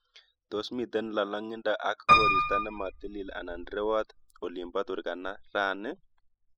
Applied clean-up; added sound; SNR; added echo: classical method spectral subtraction.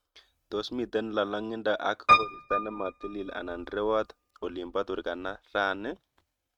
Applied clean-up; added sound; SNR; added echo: neural mask model RNNoise.